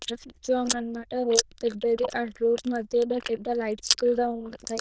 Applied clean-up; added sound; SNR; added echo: neural diffusion model UNIVERSE++.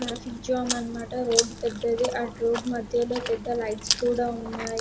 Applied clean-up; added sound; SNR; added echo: none; Chewing, mastication; 6 dB; none.